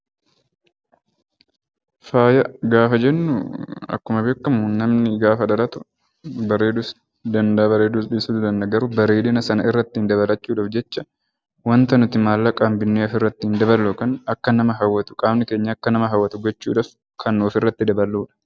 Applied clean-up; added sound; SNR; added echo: none; none; none; none.